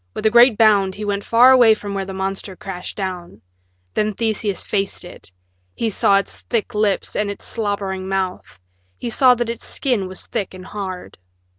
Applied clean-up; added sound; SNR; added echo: none; none; none; none.